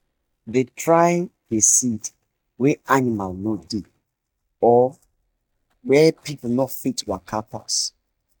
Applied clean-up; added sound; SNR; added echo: neural mask model DeepFilterNet 3.